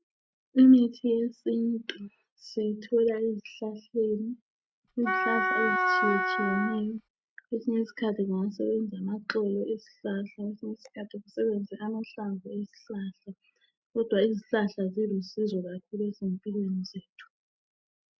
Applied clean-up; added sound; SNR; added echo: neural mask model RNNoise.